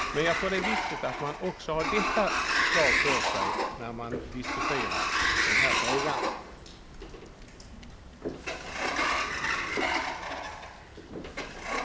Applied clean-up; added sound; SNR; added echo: none; Sliding door; -5 dB; none.